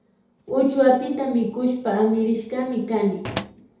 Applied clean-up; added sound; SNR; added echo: none; Drawer open or close; 17 dB; reverberation time 0.8 s.